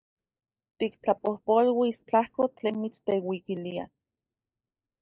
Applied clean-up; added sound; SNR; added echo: neural mask model DeepFilterNet 3.